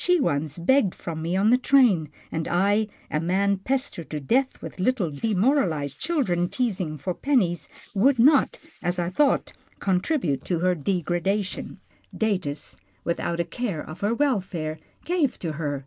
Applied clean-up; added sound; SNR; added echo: neural mask model Resemble Enhance denoiser.